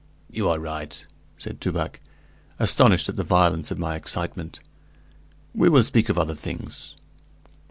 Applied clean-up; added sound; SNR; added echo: none; none; none; none.